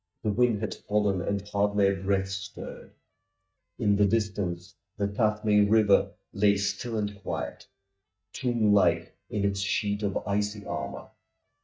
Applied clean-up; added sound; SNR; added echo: neural mask model DeepFilterNet 3.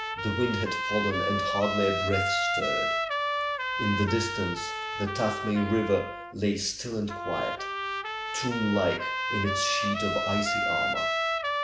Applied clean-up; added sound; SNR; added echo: none; Trumpet; 0 dB; none.